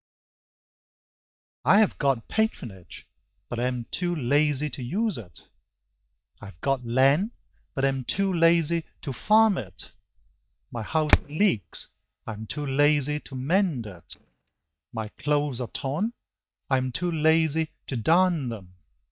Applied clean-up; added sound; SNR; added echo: neural mask model DeepFilterNet 3.